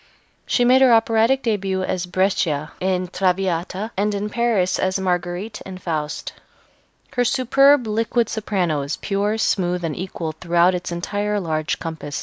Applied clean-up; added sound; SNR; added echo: none; none; none; none.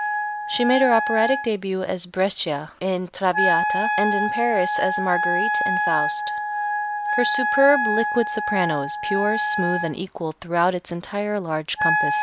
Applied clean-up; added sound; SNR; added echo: none; Wind instrument, woodwind instrument; 1 dB; none.